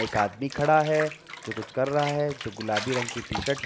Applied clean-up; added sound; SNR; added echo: none; Bathtub (filling or washing) / Water; 9 dB; none.